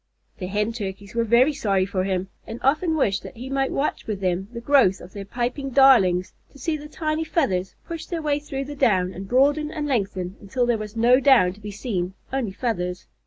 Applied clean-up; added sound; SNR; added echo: none; none; none; none.